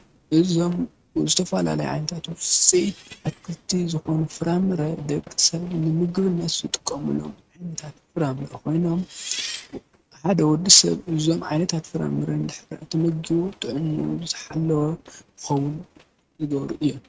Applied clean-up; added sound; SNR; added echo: neural mask model RNNoise.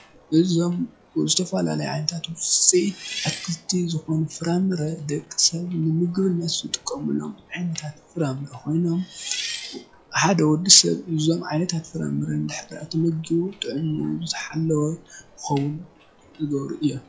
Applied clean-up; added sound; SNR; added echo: classical method log-MMSE.